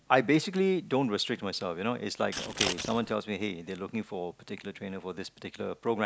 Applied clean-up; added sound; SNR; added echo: none; Scissors; 3 dB; none.